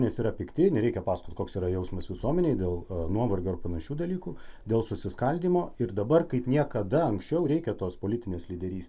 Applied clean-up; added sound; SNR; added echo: none; none; none; none.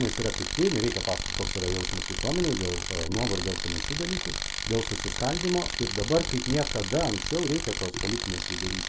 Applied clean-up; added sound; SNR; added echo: none; Tools; 2 dB; none.